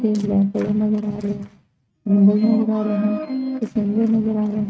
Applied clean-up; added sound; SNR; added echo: neural mask model RNNoise.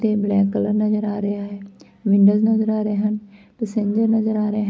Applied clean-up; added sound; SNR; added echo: none; none; none; none.